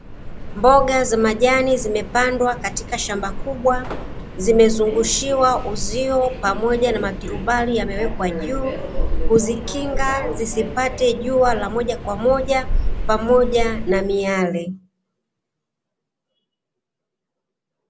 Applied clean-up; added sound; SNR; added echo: none; Subway, metro, underground; 5 dB; none.